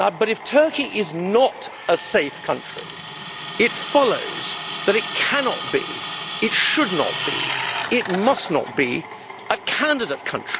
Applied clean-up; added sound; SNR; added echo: none; Drill; 6 dB; none.